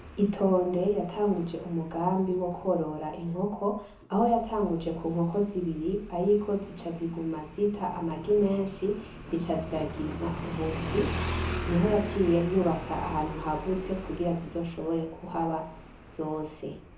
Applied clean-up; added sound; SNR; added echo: none; Motorcycle; 10 dB; reverberation time 0.6 s.